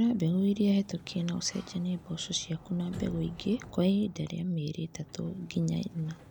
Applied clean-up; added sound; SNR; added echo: none; Sliding door; 19 dB; none.